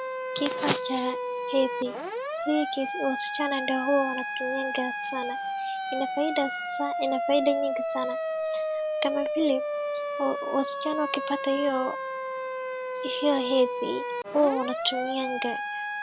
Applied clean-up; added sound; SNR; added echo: none; Siren; 2 dB; none.